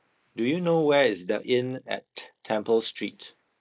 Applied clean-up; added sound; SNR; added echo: neural mask model Resemble Enhance denoiser.